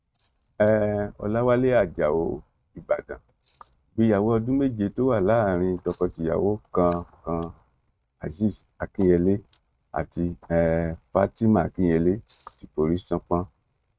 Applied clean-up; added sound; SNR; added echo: neural mask model RNNoise.